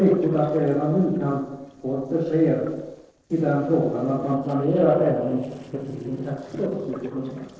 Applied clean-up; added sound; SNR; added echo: neural separator model SepFormer DNS4.